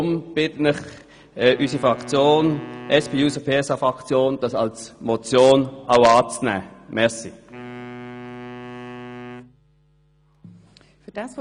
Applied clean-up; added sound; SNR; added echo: none; Wind instrument, woodwind instrument; 16 dB; none.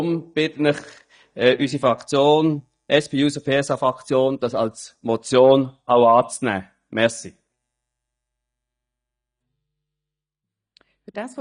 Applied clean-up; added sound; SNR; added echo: neural mask model DeepFilterNet 3.